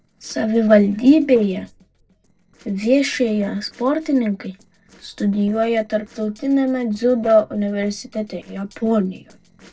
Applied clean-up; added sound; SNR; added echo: neural separator model SepFormer DNS4.